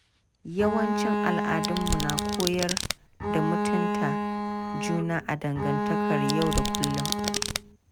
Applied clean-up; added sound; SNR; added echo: none; Bowed string instrument + Domestic sounds, home sounds; -2 dB; none.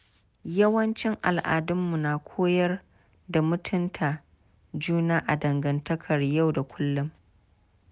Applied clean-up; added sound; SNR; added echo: none; none; none; none.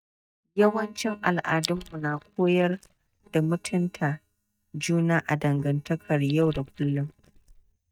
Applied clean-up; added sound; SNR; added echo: neural mask model DeepFilterNet 3.